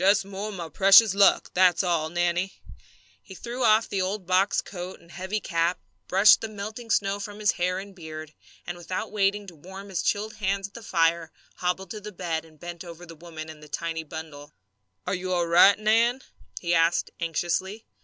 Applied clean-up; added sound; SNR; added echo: none; none; none; none.